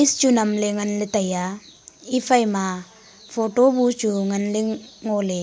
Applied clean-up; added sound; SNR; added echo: none; none; none; none.